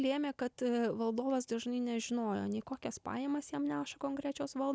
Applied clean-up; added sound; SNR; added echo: none; none; none; none.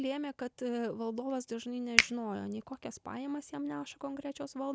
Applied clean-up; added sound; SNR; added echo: none; Finger snapping; -1 dB; none.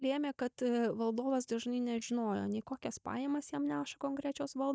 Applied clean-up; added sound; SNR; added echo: neural mask model DeepFilterNet 3.